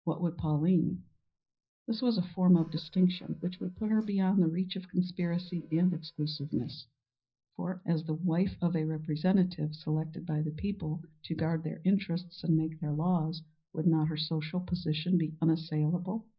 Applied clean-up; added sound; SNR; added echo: neural mask model DeepFilterNet 3.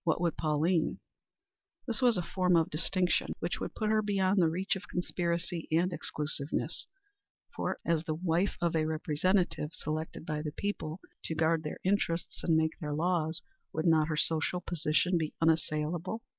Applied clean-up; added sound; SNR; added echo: none; none; none; none.